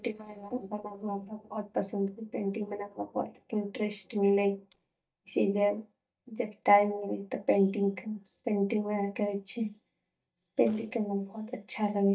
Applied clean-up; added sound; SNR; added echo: neural mask model DeepFilterNet 3.